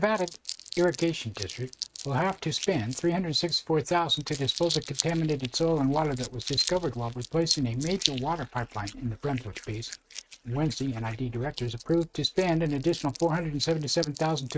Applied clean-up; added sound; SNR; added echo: neural mask model RNNoise.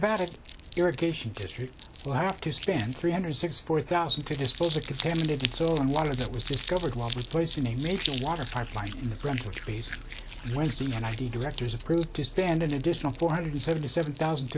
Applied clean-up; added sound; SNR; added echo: none; Crumpling, crinkling; 8 dB; none.